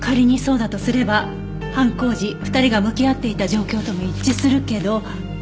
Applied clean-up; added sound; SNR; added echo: none; none; none; none.